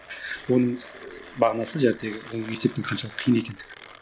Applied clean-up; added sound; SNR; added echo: none; Mechanisms; 18 dB; none.